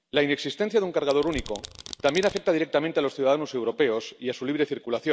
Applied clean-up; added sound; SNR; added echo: none; Domestic sounds, home sounds; 14 dB; none.